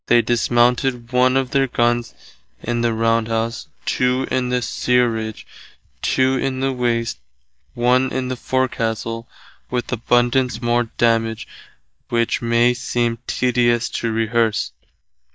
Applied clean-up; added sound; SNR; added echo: neural mask model DeepFilterNet 3.